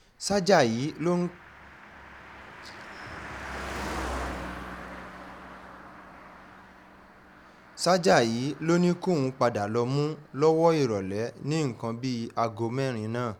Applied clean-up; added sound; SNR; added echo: none; Car passing by; 14 dB; none.